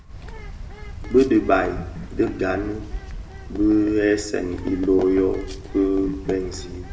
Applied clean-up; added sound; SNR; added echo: none; Bird; 12 dB; reverberation time 1.8 s.